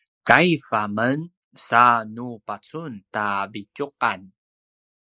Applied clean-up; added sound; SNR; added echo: neural mask model Resemble Enhance denoiser.